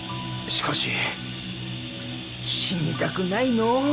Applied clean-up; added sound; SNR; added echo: none; Bathtub (filling or washing); 12 dB; none.